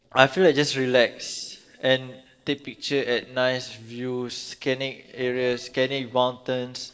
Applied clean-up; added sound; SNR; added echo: neural separator model SepFormer DNS4.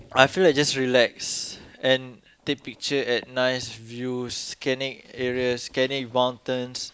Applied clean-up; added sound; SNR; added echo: none; none; none; none.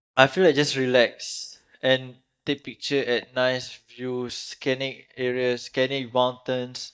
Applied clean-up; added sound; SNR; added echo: neural mask model DeepFilterNet 3.